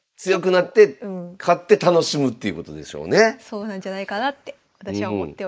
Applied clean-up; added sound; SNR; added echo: neural mask model Resemble Enhance denoiser.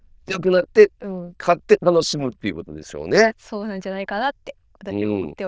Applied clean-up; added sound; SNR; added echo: neural diffusion model UNIVERSE++.